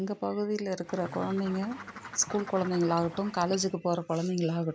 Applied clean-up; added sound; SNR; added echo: none; Bird; 14 dB; none.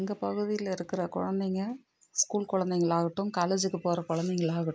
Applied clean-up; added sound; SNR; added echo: none; none; none; none.